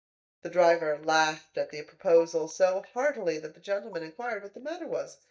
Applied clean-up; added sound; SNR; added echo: neural mask model DeepFilterNet 3.